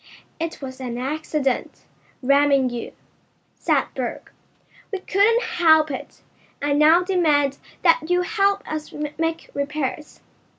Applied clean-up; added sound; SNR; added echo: none; none; none; none.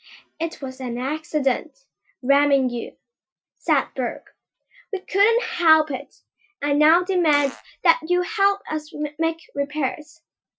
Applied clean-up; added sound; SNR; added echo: classical method Wiener filter.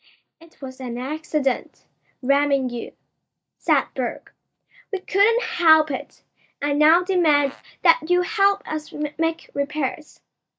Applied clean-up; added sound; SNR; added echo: neural mask model DeepFilterNet 3.